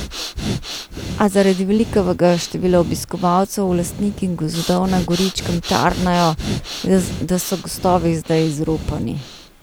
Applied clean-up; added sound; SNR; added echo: none; Breathing; 10 dB; none.